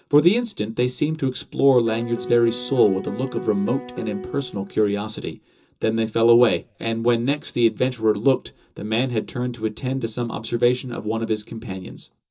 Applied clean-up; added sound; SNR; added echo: none; Piano; 12 dB; reverberation time 0.2 s.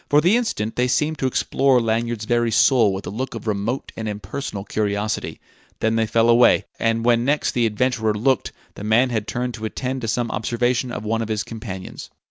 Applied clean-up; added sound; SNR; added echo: none; none; none; none.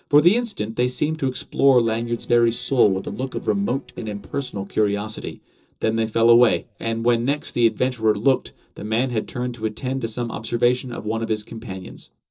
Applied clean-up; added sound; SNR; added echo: neural separator model SepFormer DNS4.